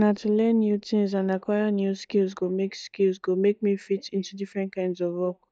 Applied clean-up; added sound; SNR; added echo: neural mask model DeepFilterNet 3.